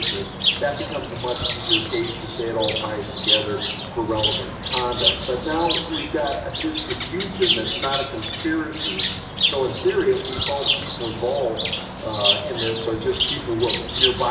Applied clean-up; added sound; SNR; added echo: none; Bird; 0 dB; reverberation time 1.2 s.